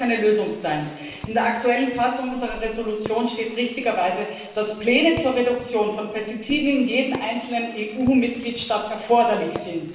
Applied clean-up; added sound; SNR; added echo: none; Fireworks; 19 dB; reverberation time 0.9 s.